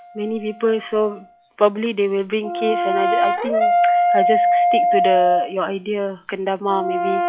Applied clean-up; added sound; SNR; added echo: classical method log-MMSE.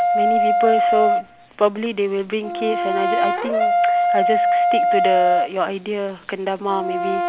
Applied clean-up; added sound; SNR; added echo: none; Brass instrument; -4 dB; none.